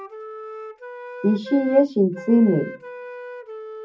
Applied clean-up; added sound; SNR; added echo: none; Wind instrument, woodwind instrument; 13 dB; reverberation time 0.4 s.